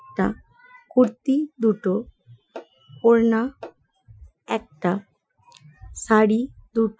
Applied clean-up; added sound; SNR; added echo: classical method Wiener filter.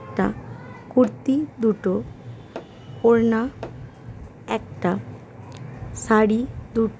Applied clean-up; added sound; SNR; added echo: none; Tap / Hammer; 20 dB; none.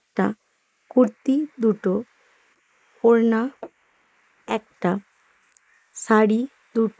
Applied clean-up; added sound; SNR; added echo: neural mask model Resemble Enhance denoiser.